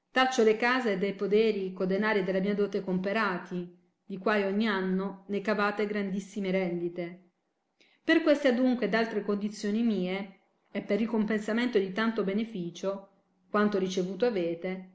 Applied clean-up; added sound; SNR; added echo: none; none; none; none.